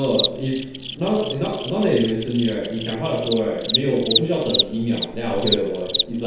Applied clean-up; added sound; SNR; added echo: none; Cricket; 3 dB; reverberation time 0.9 s.